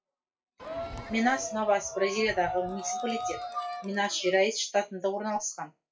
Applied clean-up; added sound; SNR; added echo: classical method WPE with log-MMSE.